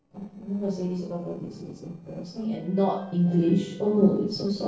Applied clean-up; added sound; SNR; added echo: neural separator model SepFormer DNS4.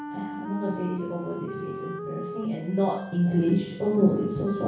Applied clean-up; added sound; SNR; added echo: none; Wind instrument, woodwind instrument; 10 dB; reverberation time 0.6 s.